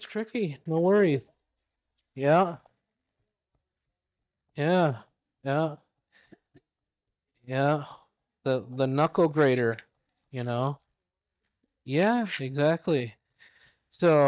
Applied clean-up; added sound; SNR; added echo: neural mask model DeepFilterNet 3.